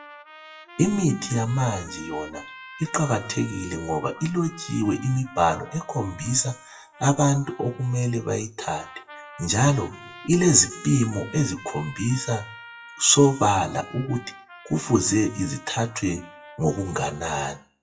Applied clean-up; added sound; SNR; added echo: classical method WPE with log-MMSE.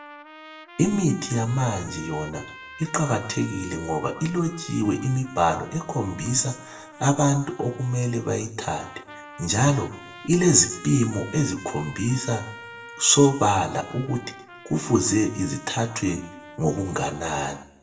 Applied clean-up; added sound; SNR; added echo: none; Trumpet; 18 dB; reverberation time 0.6 s.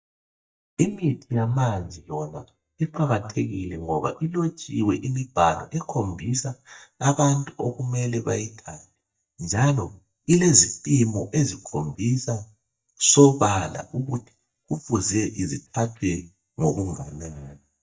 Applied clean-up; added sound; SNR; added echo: neural mask model DeepFilterNet 3.